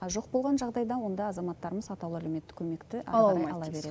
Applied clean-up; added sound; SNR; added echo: none; none; none; none.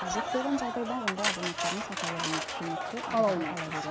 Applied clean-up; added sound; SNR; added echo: none; Applause + Cutlery, silverware; 1 dB; none.